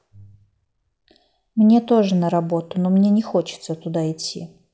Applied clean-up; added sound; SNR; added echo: none; none; none; none.